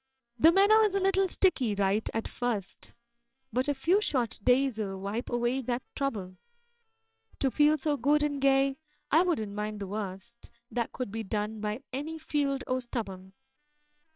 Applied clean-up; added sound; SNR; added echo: neural separator model SepFormer WHAMR!.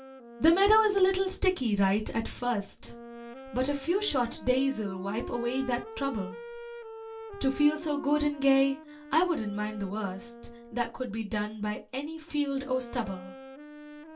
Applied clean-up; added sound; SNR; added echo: none; Wind instrument, woodwind instrument; 15 dB; reverberation time 0.2 s.